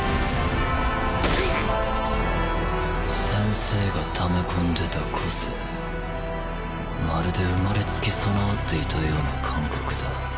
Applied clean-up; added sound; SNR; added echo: none; none; none; none.